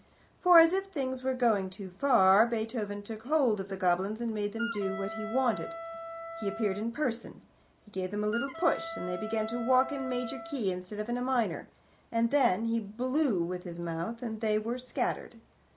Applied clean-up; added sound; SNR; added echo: none; Wind instrument, woodwind instrument; 10 dB; none.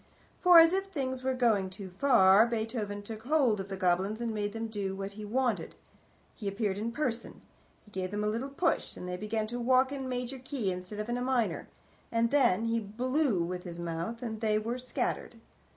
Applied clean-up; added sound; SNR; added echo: none; none; none; none.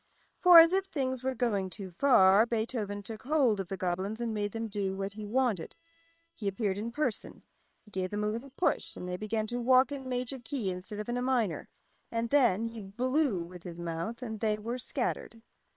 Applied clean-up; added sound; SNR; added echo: neural separator model SepFormer WHAM!.